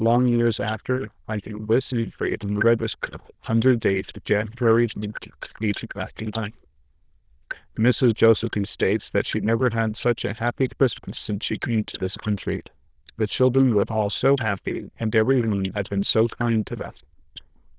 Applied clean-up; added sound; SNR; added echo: neural diffusion model UNIVERSE++.